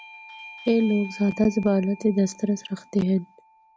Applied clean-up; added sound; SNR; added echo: none; Bell / Doorbell; 20 dB; none.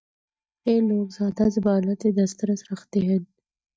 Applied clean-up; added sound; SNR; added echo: neural mask model DeepFilterNet 3.